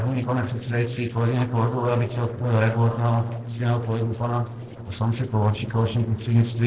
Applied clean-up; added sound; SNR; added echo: neural separator model SepFormer DNS4.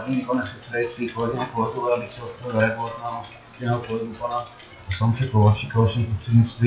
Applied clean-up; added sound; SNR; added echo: classical method WPE with log-MMSE.